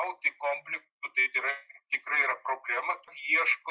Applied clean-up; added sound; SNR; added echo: neural mask model Resemble Enhance denoiser.